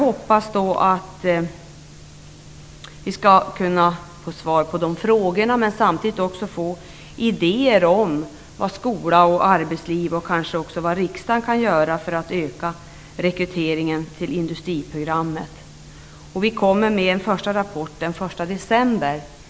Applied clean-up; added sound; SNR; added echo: none; none; none; none.